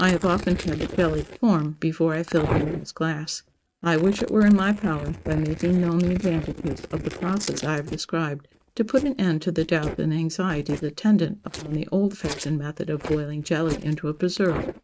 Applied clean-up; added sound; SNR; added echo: neural mask model RNNoise.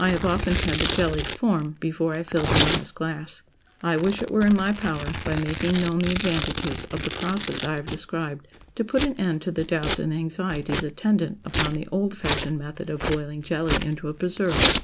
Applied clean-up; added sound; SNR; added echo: none; Domestic sounds, home sounds; 1 dB; none.